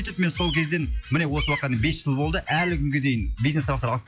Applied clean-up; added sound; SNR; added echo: classical method log-MMSE.